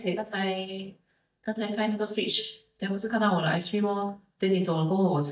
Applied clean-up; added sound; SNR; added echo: neural mask model DeepFilterNet 3.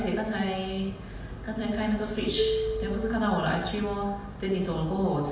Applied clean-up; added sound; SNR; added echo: none; Marimba, xylophone; 8 dB; reverberation time 0.7 s.